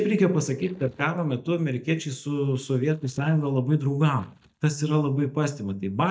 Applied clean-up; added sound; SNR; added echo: neural mask model DeepFilterNet 3.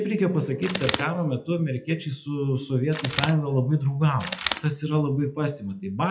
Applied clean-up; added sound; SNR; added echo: classical method WPE with log-MMSE.